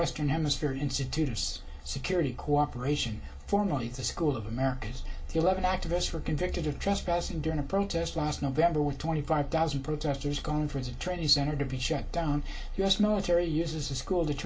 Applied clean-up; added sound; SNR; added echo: none; none; none; reverberation time 0.2 s.